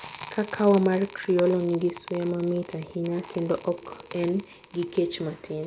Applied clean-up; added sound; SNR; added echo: none; Crackle; 13 dB; none.